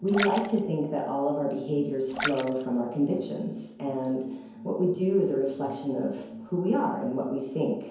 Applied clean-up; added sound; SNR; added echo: none; Splash, splatter; 11 dB; reverberation time 0.9 s.